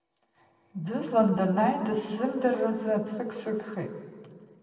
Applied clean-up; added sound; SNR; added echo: none; none; none; reverberation time 1.7 s.